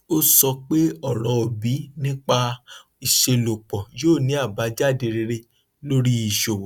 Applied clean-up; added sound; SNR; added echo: none; none; none; none.